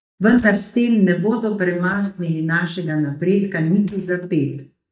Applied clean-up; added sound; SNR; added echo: neural mask model DeepFilterNet 3.